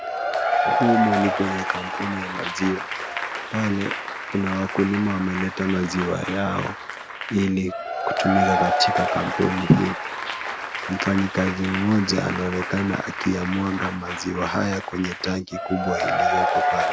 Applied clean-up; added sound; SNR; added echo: none; Applause / Crowd / Cheering; 2 dB; none.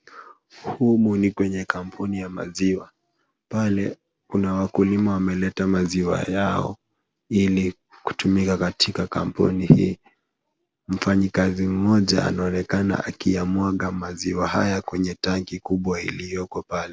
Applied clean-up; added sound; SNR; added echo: none; none; none; none.